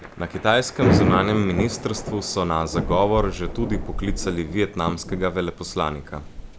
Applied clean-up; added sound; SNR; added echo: none; Thunder / Rain; 3 dB; none.